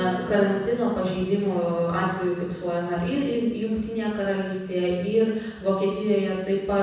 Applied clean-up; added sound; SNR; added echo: none; Acoustic guitar; 19 dB; reverberation time 1.1 s.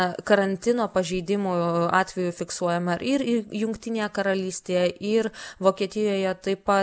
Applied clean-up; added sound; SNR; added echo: none; none; none; none.